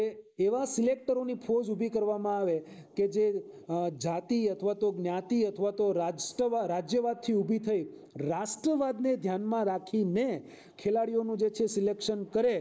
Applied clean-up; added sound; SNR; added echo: neural mask model Resemble Enhance denoiser.